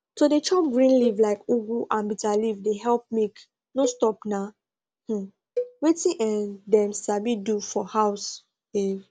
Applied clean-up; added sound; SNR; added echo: none; Cowbell; 13 dB; none.